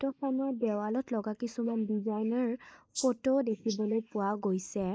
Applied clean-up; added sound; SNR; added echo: neural mask model Resemble Enhance denoiser.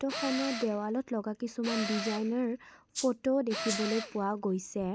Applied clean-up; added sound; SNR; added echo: none; Tools + Rattle (instrument); 8 dB; none.